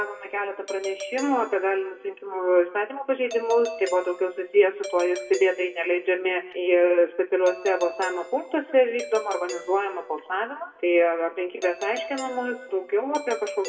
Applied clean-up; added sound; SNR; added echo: none; Doorbell; 14 dB; reverberation time 0.6 s.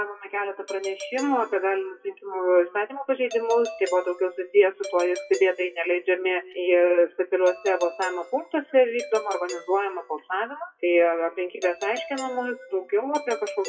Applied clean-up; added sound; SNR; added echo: classical method WPE with log-MMSE.